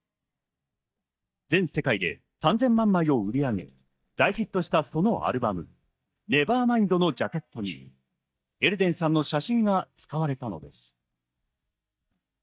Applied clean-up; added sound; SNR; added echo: neural mask model DeepFilterNet 3.